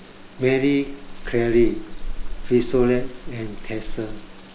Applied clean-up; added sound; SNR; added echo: none; Rain; 5 dB; none.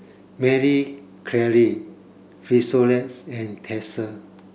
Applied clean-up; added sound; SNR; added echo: none; none; none; none.